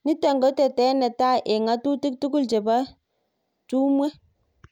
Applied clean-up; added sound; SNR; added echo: none; none; none; none.